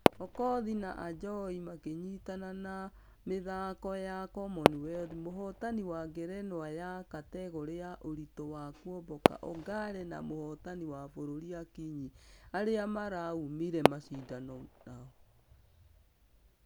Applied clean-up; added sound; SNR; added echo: none; Fireworks; -1 dB; none.